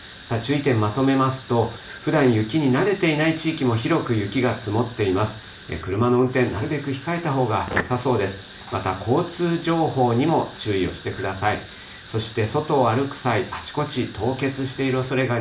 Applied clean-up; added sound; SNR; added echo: none; Fire; 13 dB; reverberation time 0.4 s.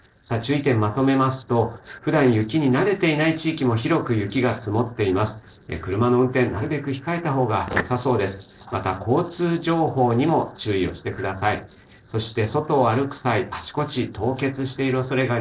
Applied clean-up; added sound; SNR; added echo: neural separator model SepFormer DNS4.